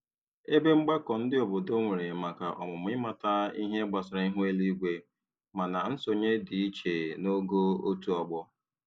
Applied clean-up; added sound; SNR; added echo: none; none; none; none.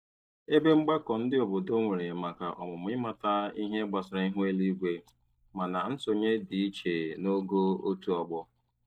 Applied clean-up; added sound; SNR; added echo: neural mask model DeepFilterNet 3.